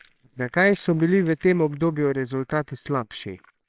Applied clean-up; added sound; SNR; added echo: neural separator model SepFormer WHAMR!.